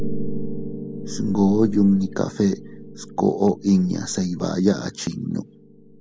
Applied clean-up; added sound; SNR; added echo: none; Piano; 7 dB; none.